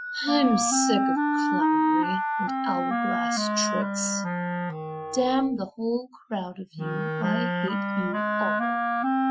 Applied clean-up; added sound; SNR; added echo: classical method Wiener filter.